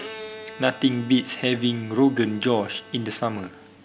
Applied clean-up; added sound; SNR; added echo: none; Bowed string instrument; 18 dB; none.